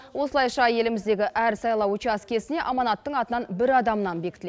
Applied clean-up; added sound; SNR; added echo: none; none; none; none.